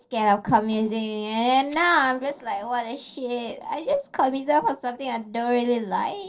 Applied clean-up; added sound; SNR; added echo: neural separator model SepFormer DNS4.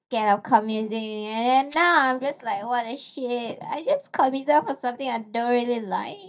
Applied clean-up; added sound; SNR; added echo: neural mask model DeepFilterNet 3.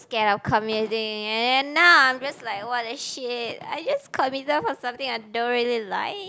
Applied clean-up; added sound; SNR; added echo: none; none; none; none.